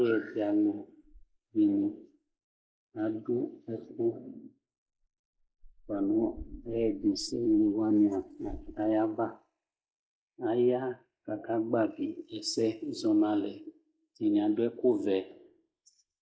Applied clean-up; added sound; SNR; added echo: neural mask model Resemble Enhance denoiser.